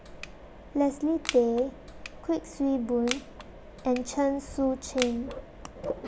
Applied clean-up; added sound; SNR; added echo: none; Crushing + Mechanisms; 12 dB; none.